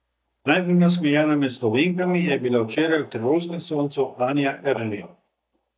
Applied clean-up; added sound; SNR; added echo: neural mask model DeepFilterNet 3.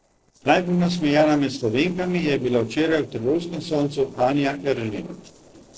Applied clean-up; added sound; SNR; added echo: neural separator model SepFormer DNS4.